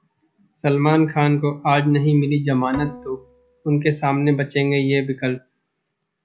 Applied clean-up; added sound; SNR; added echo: none; Bowed string instrument; 20 dB; none.